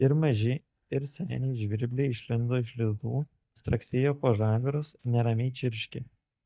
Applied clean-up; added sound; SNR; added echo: neural mask model DeepFilterNet 3.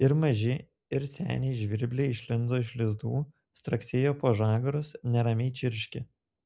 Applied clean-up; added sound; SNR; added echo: none; none; none; none.